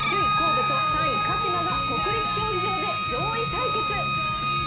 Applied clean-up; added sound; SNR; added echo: none; Bowed string instrument; -5 dB; reverberation time 1.9 s.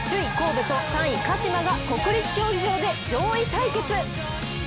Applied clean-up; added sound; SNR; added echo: none; none; none; none.